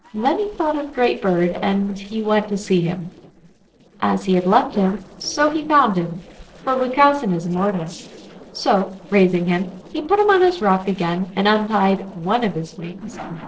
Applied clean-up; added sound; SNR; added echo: neural separator model SepFormer DNS4.